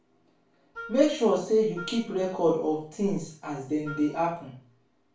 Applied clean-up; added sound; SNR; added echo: none; Wind instrument, woodwind instrument; 18 dB; reverberation time 0.3 s.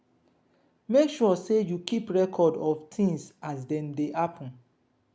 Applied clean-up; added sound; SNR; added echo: none; none; none; none.